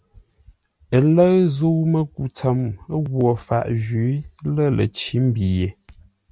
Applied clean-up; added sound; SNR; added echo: none; none; none; none.